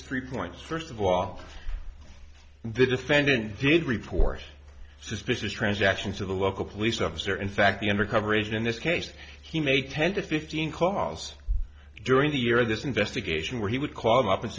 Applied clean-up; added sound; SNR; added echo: none; none; none; none.